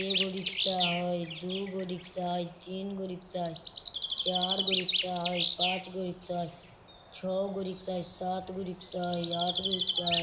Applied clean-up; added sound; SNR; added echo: none; Bird; -2 dB; reverberation time 2.7 s.